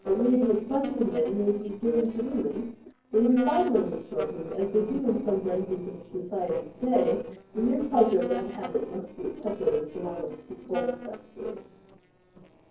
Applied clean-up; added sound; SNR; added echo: neural separator model SepFormer DNS4.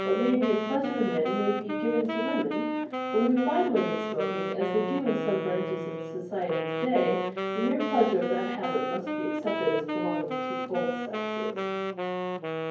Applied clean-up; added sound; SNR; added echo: none; Wind instrument, woodwind instrument; 2 dB; reverberation time 0.9 s.